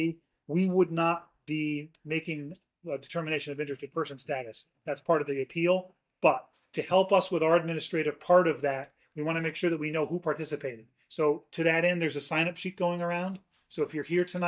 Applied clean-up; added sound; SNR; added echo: neural mask model DeepFilterNet 3.